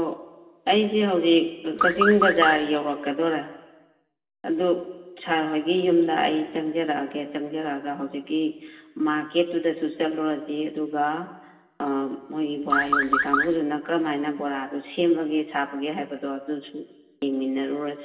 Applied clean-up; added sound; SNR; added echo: none; Car; -1 dB; reverberation time 1.0 s.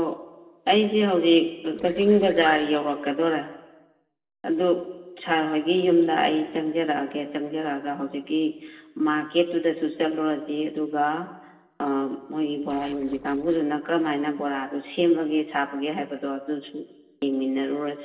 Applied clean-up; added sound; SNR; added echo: neural separator model SepFormer DNS4.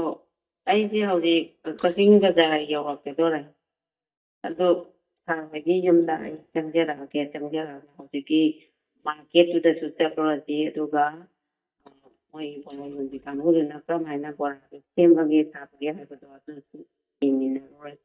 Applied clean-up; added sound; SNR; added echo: neural mask model DeepFilterNet 3.